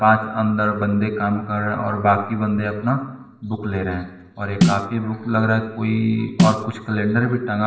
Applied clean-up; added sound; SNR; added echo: none; Snare drum; 2 dB; reverberation time 1.0 s.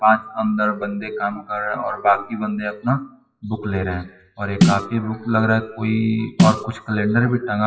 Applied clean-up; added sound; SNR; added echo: classical method WPE with log-MMSE.